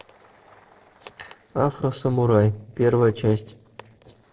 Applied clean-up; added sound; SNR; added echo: neural separator model SepFormer DNS4.